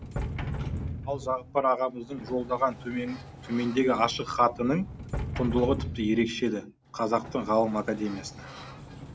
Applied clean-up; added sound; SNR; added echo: none; Sliding door; 9 dB; none.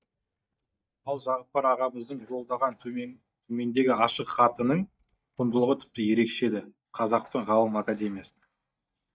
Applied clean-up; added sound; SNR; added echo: neural mask model DeepFilterNet 3.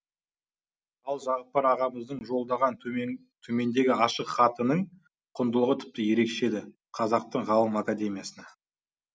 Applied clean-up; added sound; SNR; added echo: none; none; none; none.